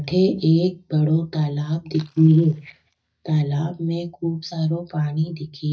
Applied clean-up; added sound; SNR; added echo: neural mask model DeepFilterNet 3.